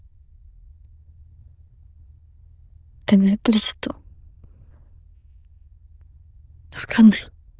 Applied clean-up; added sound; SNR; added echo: neural diffusion model UNIVERSE++.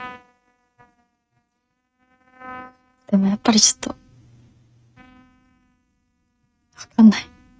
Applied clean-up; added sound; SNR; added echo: neural mask model RNNoise.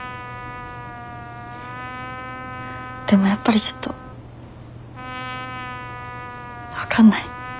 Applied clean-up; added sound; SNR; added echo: none; Trumpet; 12 dB; none.